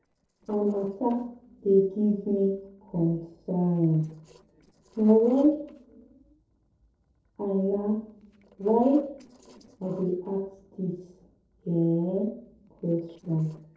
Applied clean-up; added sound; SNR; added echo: neural separator model SepFormer DNS4.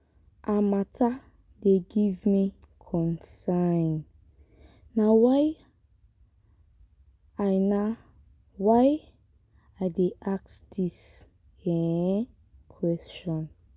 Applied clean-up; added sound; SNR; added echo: none; none; none; none.